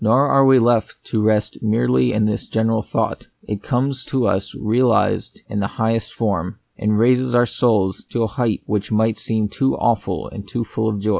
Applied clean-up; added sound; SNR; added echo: none; none; none; none.